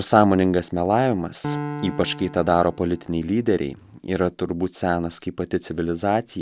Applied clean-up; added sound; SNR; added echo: none; Piano; 13 dB; none.